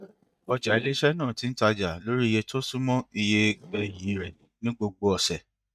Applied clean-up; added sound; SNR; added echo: neural mask model DeepFilterNet 3.